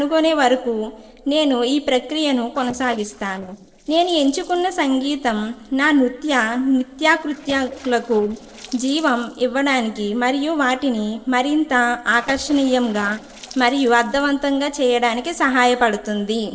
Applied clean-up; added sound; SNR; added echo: neural separator model SepFormer DNS4.